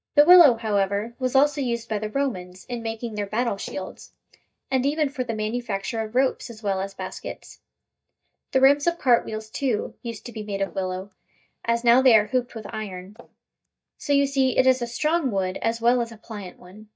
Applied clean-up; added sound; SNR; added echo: neural mask model DeepFilterNet 3.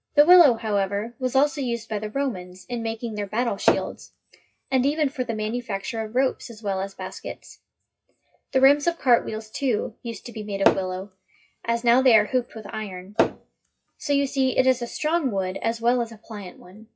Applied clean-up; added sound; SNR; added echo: classical method WPE with log-MMSE.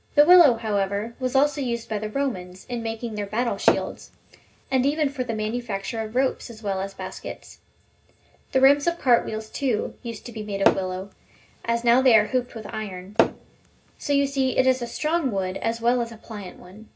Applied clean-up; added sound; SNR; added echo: none; Tap / Hammer; 2 dB; reverberation time 0.4 s.